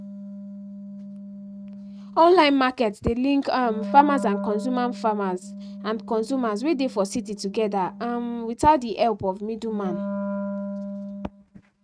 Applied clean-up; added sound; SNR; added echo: neural mask model RNNoise.